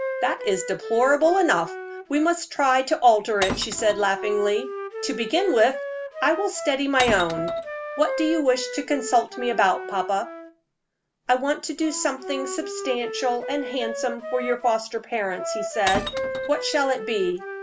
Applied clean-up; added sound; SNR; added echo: none; Glass + Wind instrument, woodwind instrument; 8 dB; none.